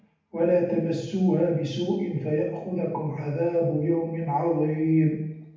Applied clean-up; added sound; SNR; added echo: none; none; none; reverberation time 0.8 s.